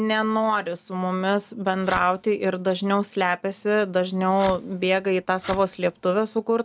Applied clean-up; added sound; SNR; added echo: none; Fireworks; 17 dB; none.